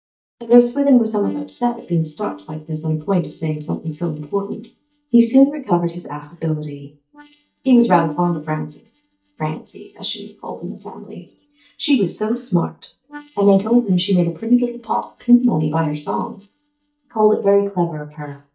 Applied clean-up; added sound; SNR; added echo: neural mask model DeepFilterNet 3.